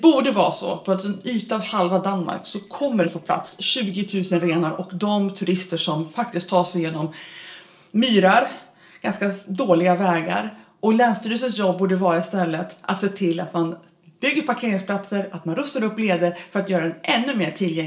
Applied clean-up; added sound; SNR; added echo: neural separator model SepFormer DNS4.